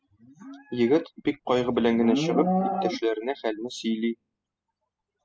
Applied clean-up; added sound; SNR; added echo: classical method spectral subtraction.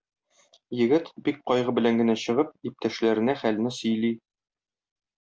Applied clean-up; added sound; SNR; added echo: none; none; none; none.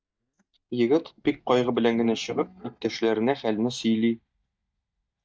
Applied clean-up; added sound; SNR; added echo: neural mask model DeepFilterNet 3.